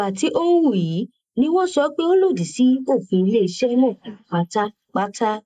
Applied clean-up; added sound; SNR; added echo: neural mask model Resemble Enhance denoiser.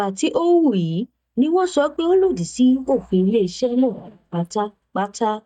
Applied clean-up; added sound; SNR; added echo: neural mask model DeepFilterNet 3.